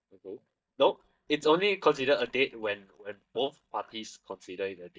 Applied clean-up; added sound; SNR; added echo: neural mask model DeepFilterNet 3.